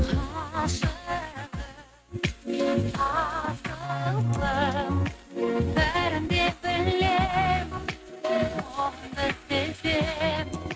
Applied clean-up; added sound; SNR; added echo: neural mask model RNNoise.